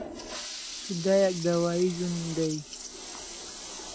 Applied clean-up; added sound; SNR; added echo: none; Toilet flush; 10 dB; none.